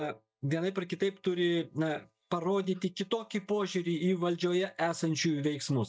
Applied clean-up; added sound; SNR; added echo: neural mask model DeepFilterNet 3.